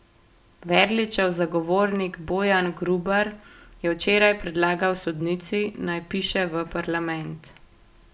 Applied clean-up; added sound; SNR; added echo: none; none; none; none.